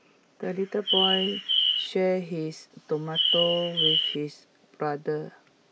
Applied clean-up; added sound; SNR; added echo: neural mask model Resemble Enhance denoiser.